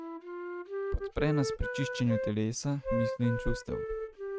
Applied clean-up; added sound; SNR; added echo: neural mask model RNNoise.